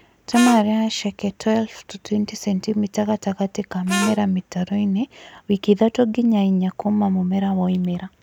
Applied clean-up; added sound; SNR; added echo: none; Harmonica; 8 dB; none.